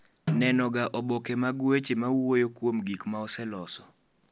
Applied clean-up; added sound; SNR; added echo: none; Snare drum; 9 dB; none.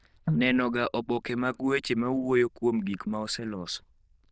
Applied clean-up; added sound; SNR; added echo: neural diffusion model UNIVERSE++.